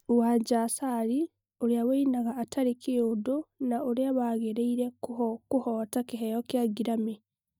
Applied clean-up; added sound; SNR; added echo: neural mask model DeepFilterNet 3.